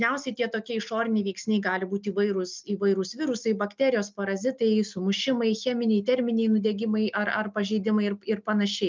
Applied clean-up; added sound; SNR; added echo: none; none; none; none.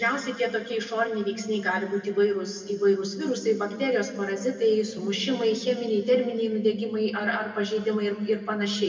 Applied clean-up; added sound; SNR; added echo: none; none; none; reverberation time 2.0 s.